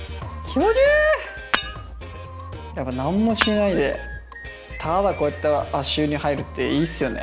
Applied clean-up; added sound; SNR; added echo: none; Shatter / Hammer; 5 dB; none.